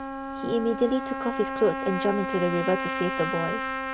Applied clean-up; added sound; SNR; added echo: none; Trumpet; 4 dB; none.